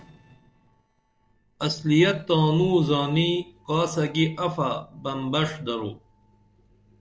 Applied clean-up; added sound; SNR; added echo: neural separator model SepFormer DNS4.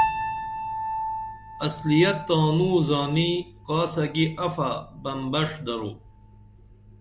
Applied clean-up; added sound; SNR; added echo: none; Piano; 8 dB; none.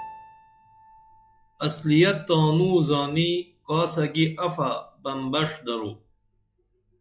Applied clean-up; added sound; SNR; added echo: classical method log-MMSE.